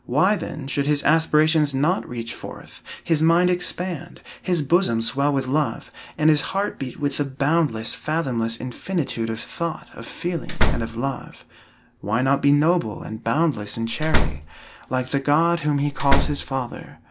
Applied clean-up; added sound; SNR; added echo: none; Slam; -3 dB; none.